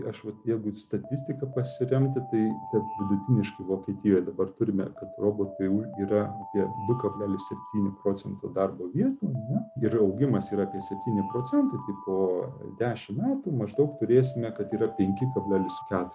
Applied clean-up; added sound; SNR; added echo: none; Alarm; 15 dB; none.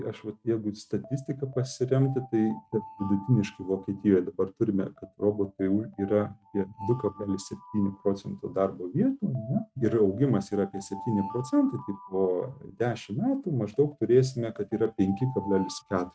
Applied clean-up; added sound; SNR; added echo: neural mask model RNNoise.